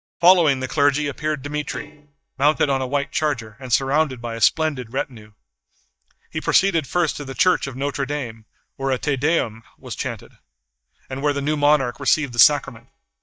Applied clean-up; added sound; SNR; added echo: neural mask model DeepFilterNet 3.